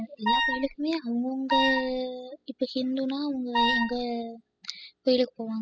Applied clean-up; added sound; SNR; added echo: classical method spectral subtraction.